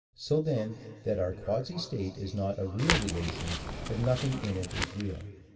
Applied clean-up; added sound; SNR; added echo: none; Crackle; 3 dB; reverberation time 2.9 s.